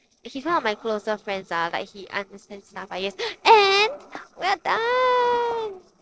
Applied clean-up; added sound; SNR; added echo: neural separator model SepFormer DNS4.